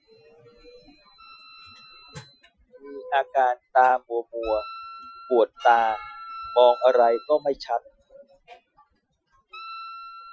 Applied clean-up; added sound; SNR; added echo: classical method Wiener filter.